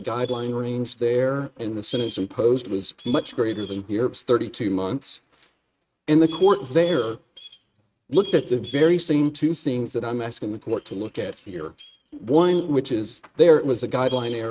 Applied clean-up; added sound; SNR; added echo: neural mask model RNNoise.